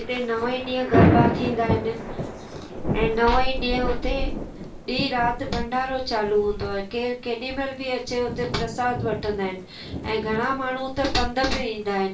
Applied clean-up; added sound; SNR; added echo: none; Thunder / Rain; 3 dB; reverberation time 0.2 s.